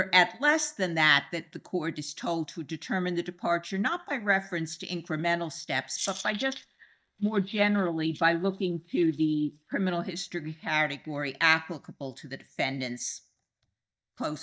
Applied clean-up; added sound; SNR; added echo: neural mask model DeepFilterNet 3.